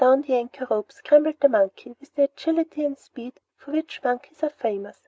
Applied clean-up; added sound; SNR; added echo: none; none; none; none.